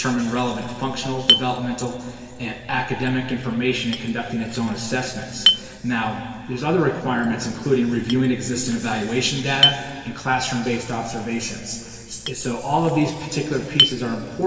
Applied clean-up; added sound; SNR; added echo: none; Chink, clink; 4 dB; reverberation time 2.5 s.